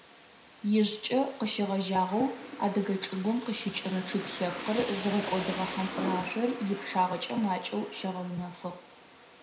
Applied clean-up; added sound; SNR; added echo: none; Rain; 10 dB; reverberation time 0.5 s.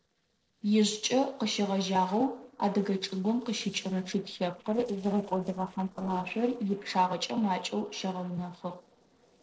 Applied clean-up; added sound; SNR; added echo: neural separator model SepFormer DNS4.